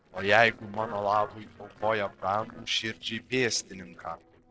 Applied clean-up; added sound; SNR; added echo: neural separator model SepFormer DNS4.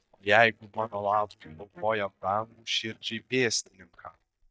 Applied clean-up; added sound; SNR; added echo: neural mask model DeepFilterNet 3.